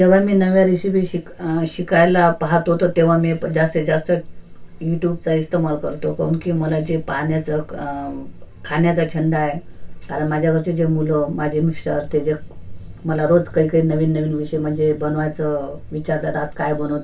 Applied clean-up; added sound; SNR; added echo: none; none; none; reverberation time 0.2 s.